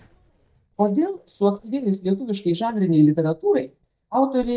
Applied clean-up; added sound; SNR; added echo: neural mask model DeepFilterNet 3.